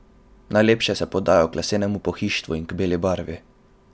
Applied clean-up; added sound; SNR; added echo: none; none; none; none.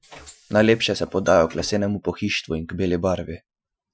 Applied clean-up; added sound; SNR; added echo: classical method Wiener filter.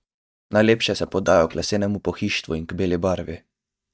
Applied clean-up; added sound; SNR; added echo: neural mask model DeepFilterNet 3.